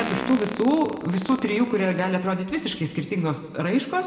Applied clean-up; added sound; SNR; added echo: none; Fart; 13 dB; reverberation time 1.5 s.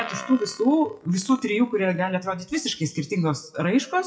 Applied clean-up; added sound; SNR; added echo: classical method WPE with log-MMSE.